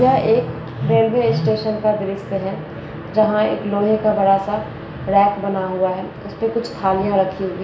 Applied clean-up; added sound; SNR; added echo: none; Strum; 17 dB; reverberation time 0.7 s.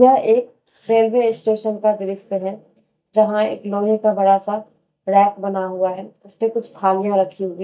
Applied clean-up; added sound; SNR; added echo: neural mask model DeepFilterNet 3.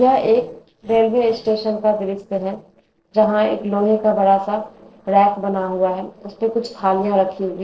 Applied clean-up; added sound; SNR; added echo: neural separator model SepFormer DNS4.